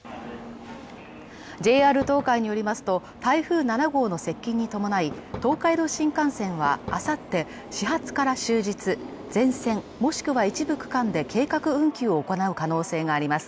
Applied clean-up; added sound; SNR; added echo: none; Fireworks; 17 dB; none.